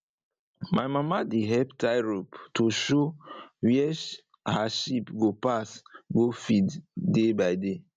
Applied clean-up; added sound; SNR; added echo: none; none; none; none.